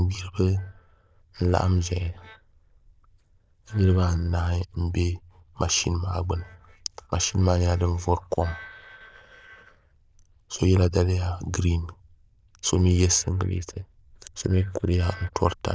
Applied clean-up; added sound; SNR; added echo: neural diffusion model UNIVERSE++.